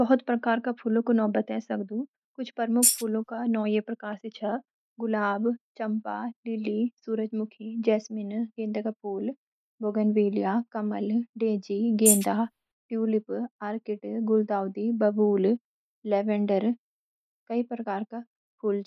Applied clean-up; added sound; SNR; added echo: neural mask model Resemble Enhance denoiser.